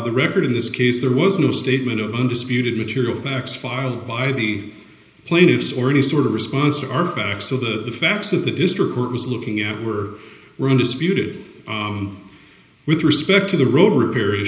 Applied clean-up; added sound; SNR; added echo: none; none; none; reverberation time 0.8 s.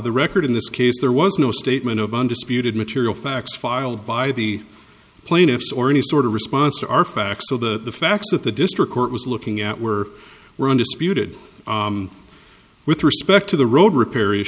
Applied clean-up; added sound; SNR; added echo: none; none; none; none.